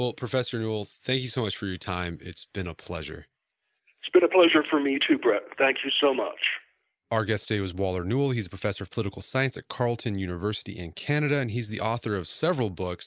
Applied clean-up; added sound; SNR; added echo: none; none; none; none.